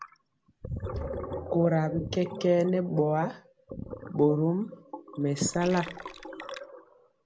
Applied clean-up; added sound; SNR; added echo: none; Gurgling; 10 dB; none.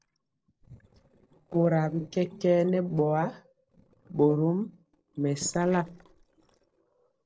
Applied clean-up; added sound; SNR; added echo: neural separator model SepFormer DNS4.